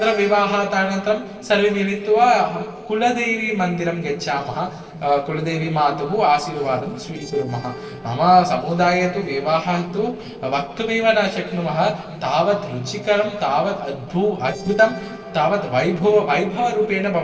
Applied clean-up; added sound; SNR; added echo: neural separator model SepFormer DNS4.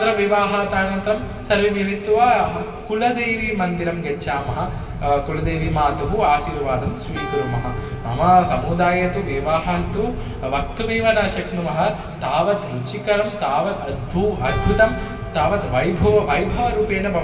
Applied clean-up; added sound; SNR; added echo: none; Keyboard (musical); 19 dB; reverberation time 2.4 s.